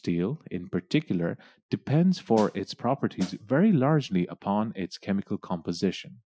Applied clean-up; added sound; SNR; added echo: classical method Wiener filter.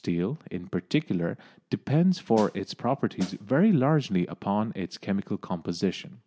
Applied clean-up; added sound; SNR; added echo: none; Snare drum; 16 dB; none.